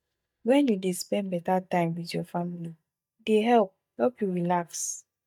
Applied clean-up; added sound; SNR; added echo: neural mask model DeepFilterNet 3.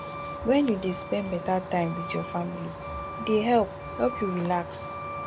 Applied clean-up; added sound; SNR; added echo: none; Truck; 8 dB; none.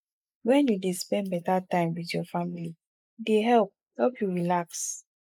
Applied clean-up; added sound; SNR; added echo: neural mask model Resemble Enhance denoiser.